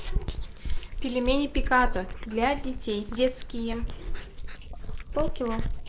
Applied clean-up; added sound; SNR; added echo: neural mask model Resemble Enhance denoiser.